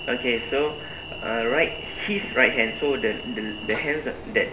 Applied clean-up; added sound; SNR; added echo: none; Train; 11 dB; reverberation time 0.6 s.